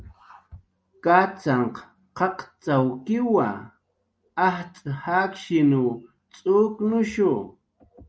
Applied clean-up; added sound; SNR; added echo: none; none; none; none.